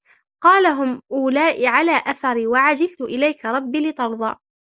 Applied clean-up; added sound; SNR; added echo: neural mask model Resemble Enhance denoiser.